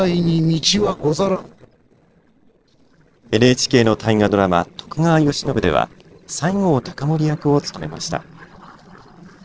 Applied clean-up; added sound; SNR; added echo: neural separator model SepFormer DNS4.